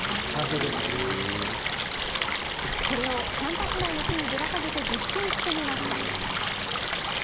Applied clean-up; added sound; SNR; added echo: none; Stream; -4 dB; none.